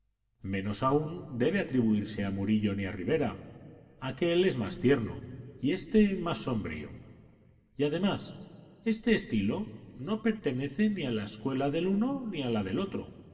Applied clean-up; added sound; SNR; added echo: none; none; none; reverberation time 1.7 s.